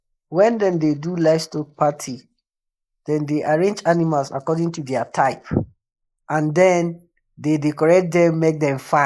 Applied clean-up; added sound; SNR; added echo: neural mask model Resemble Enhance denoiser.